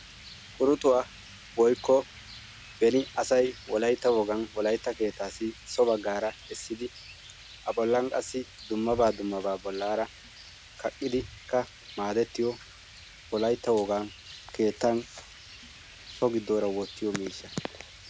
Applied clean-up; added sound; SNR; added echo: none; Rain; 18 dB; none.